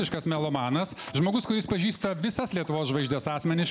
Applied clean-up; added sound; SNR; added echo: none; none; none; none.